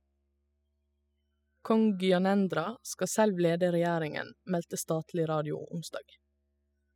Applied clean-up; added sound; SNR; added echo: classical method spectral subtraction.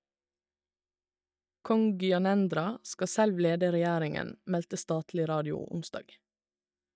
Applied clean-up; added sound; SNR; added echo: neural mask model DeepFilterNet 3.